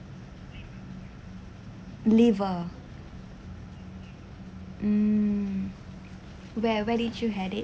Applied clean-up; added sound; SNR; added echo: none; none; none; none.